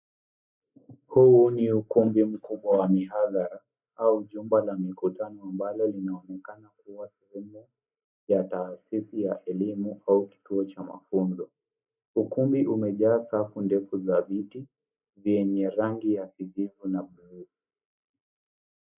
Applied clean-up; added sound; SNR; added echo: neural mask model Resemble Enhance denoiser.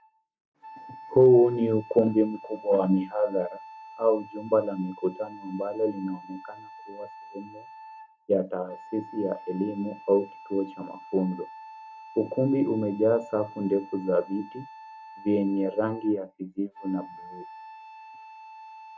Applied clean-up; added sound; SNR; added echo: none; Wind instrument, woodwind instrument; 18 dB; none.